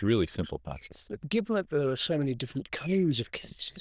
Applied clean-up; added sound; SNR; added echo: neural diffusion model UNIVERSE++.